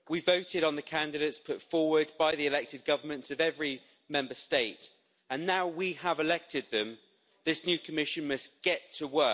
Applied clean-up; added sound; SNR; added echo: none; none; none; none.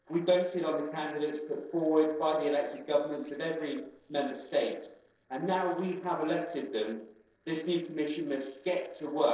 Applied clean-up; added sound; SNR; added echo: neural separator model SepFormer DNS4.